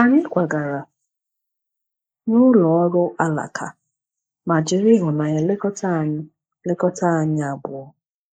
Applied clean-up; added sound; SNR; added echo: neural mask model Resemble Enhance denoiser.